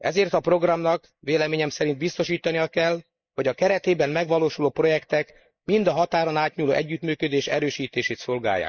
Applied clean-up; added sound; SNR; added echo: neural mask model Resemble Enhance denoiser.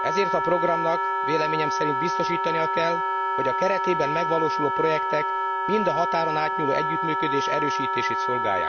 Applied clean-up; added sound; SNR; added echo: none; Wind instrument, woodwind instrument; -2 dB; none.